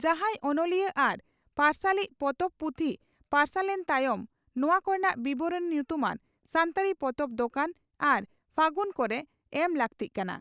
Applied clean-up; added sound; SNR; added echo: none; none; none; none.